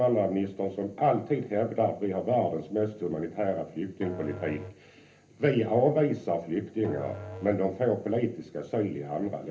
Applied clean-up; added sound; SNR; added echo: none; Musical instrument; 17 dB; reverberation time 0.3 s.